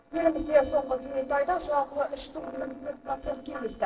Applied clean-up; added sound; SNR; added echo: neural separator model SepFormer DNS4.